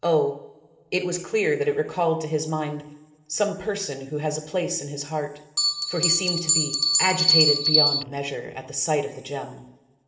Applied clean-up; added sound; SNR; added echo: none; Bell; -5 dB; reverberation time 1.7 s.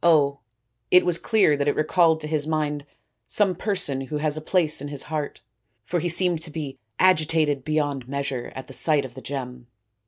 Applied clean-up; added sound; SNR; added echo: none; none; none; none.